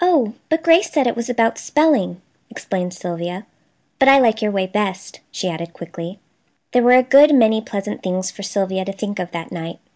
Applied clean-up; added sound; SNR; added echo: none; none; none; none.